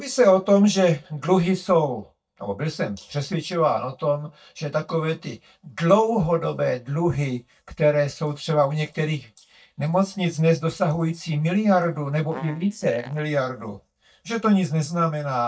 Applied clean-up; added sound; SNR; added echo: neural mask model DeepFilterNet 3.